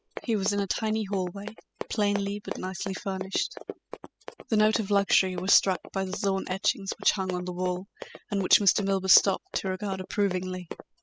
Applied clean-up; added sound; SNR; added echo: classical method spectral subtraction.